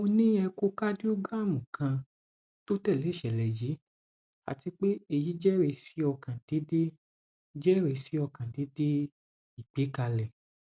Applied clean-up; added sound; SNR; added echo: none; none; none; none.